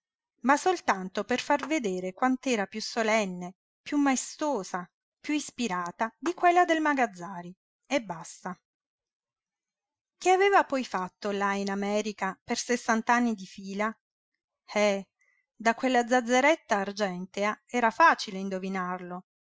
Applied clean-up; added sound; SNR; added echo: classical method Wiener filter.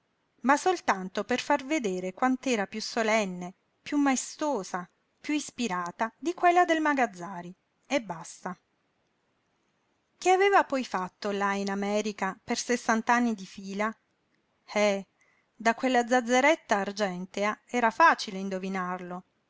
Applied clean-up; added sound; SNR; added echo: none; none; none; none.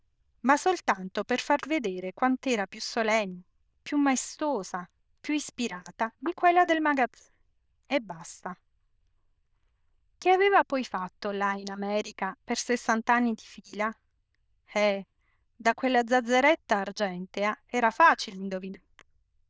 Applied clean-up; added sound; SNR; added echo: neural diffusion model UNIVERSE++.